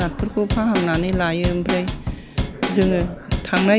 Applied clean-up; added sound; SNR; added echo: none; Drum / Drum kit; 5 dB; none.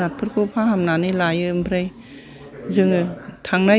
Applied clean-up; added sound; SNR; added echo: none; none; none; none.